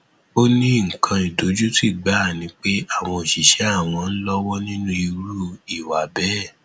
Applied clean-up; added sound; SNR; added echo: none; none; none; none.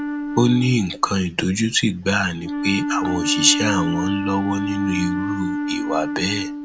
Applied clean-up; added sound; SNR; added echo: none; Wind instrument, woodwind instrument; 4 dB; none.